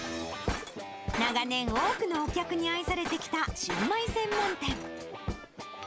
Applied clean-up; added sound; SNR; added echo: none; Shatter; 7 dB; none.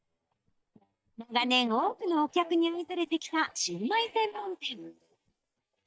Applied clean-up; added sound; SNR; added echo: neural mask model DeepFilterNet 3.